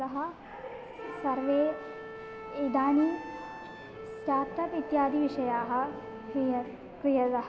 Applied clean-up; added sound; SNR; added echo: none; Wind instrument, woodwind instrument; 13 dB; none.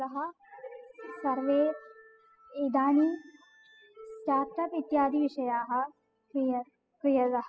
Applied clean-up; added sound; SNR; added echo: classical method spectral subtraction.